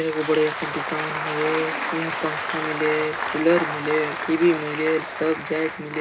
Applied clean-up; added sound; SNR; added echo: none; Applause; 4 dB; reverberation time 0.2 s.